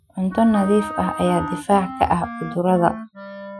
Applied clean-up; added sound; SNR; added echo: classical method Wiener filter.